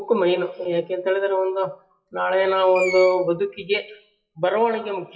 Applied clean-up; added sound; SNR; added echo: classical method WPE with log-MMSE.